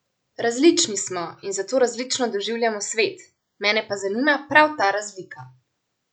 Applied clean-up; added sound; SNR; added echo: none; none; none; none.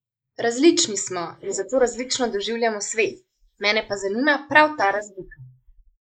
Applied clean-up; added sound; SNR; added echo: neural mask model Resemble Enhance denoiser.